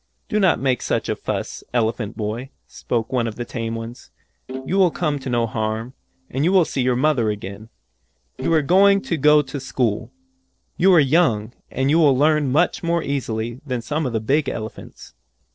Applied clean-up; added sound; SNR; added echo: neural separator model SepFormer DNS4.